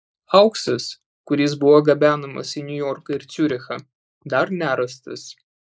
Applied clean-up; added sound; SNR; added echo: neural mask model Resemble Enhance denoiser.